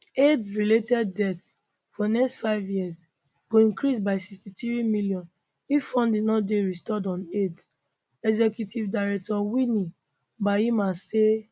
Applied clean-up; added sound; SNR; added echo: none; none; none; none.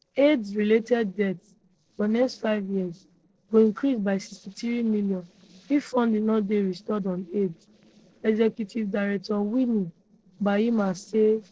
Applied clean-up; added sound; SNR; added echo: neural separator model SepFormer DNS4.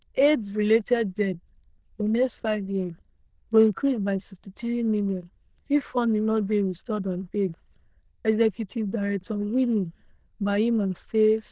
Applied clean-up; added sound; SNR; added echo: neural diffusion model UNIVERSE++.